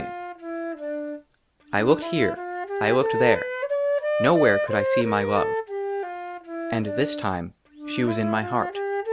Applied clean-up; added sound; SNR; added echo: none; Wind instrument, woodwind instrument; 2 dB; none.